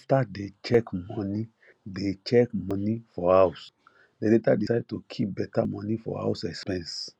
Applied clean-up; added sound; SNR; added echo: none; none; none; none.